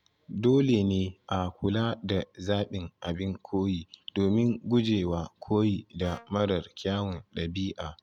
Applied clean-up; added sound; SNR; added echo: none; Brass instrument; 18 dB; none.